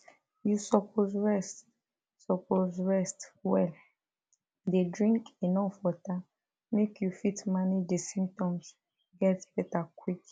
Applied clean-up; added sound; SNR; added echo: none; none; none; none.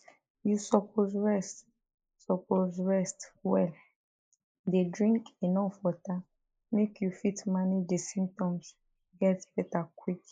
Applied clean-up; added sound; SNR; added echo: neural mask model Resemble Enhance denoiser.